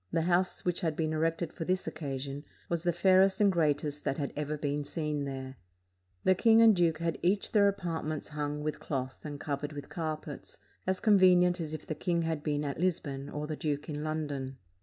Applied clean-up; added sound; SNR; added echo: none; none; none; none.